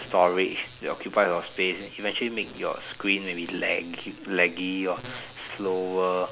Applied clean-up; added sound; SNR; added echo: none; none; none; none.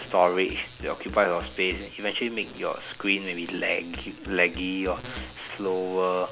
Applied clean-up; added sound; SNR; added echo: none; Musical instrument; 16 dB; none.